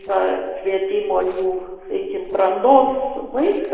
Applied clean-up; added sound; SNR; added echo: neural separator model SepFormer DNS4.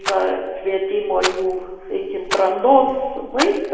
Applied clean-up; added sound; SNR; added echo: none; Rattle; 11 dB; reverberation time 1.1 s.